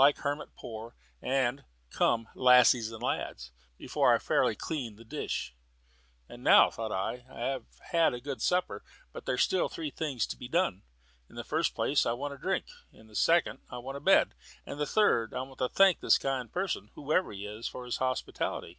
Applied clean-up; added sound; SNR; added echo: none; none; none; none.